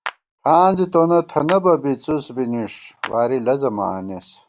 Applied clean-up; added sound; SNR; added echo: none; Clapping; 18 dB; none.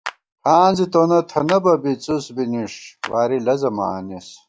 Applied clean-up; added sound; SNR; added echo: classical method log-MMSE.